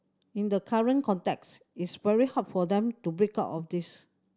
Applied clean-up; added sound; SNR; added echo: none; none; none; none.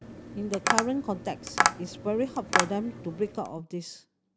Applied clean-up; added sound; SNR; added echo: none; Tap; -2 dB; none.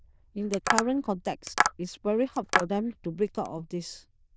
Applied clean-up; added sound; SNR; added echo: neural diffusion model UNIVERSE++.